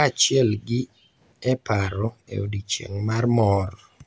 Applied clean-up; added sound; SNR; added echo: none; none; none; none.